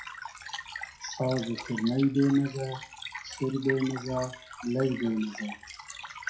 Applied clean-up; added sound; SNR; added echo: classical method WPE with log-MMSE.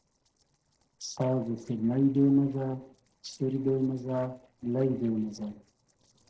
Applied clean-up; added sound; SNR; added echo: neural separator model SepFormer DNS4.